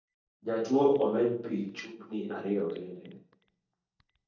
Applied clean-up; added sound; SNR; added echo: neural mask model DeepFilterNet 3.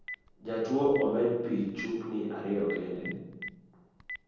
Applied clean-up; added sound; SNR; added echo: none; Telephone; 15 dB; reverberation time 1.3 s.